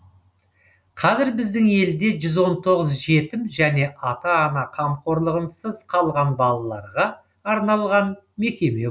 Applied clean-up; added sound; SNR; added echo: none; none; none; none.